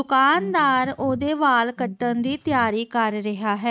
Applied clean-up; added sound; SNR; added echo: neural mask model RNNoise.